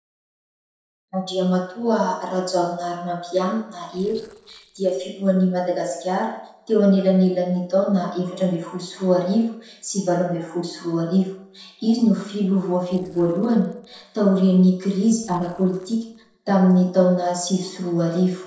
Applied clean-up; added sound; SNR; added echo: neural separator model SepFormer DNS4.